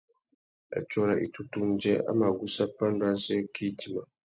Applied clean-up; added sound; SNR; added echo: none; none; none; none.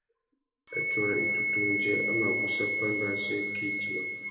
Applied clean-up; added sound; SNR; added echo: none; Wind instrument, woodwind instrument; -3 dB; reverberation time 2.0 s.